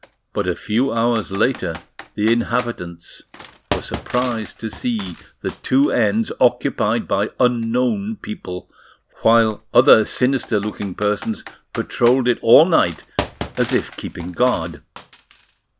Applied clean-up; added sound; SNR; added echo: none; Computer keyboard; 15 dB; none.